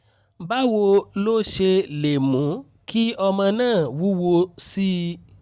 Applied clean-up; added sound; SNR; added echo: none; none; none; none.